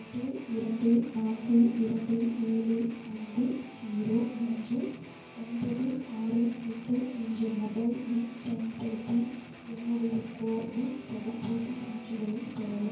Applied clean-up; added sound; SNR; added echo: none; Guitar; 17 dB; reverberation time 0.9 s.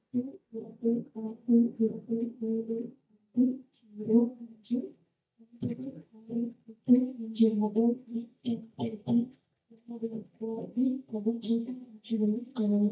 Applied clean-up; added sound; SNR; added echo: neural mask model DeepFilterNet 3.